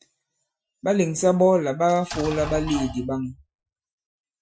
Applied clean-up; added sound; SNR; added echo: classical method Wiener filter.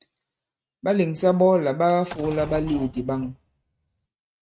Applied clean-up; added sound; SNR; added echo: neural mask model RNNoise.